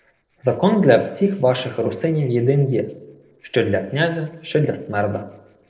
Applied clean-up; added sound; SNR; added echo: neural separator model SepFormer DNS4.